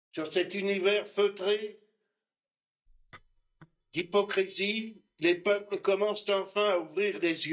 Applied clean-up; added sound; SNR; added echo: neural mask model DeepFilterNet 3.